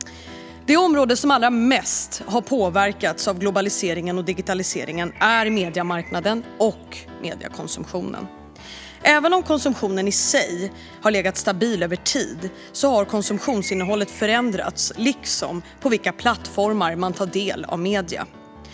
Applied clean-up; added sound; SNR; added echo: none; Bird + Piano; 18 dB; none.